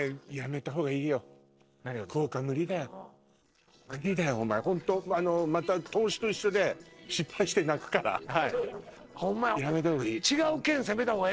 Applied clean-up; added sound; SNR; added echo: neural separator model SepFormer DNS4.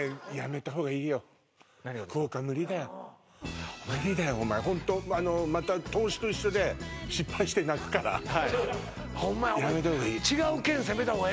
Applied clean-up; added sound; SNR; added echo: none; none; none; none.